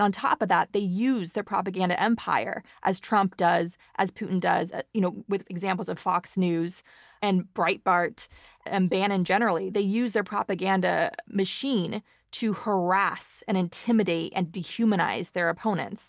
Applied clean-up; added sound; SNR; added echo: none; none; none; none.